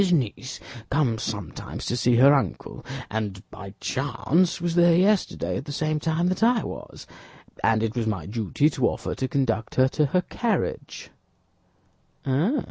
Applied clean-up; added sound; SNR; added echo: none; none; none; none.